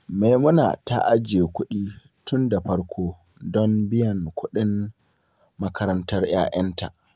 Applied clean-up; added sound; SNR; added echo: none; none; none; none.